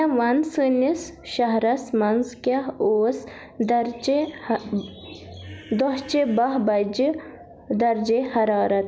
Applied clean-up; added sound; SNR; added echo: none; none; none; none.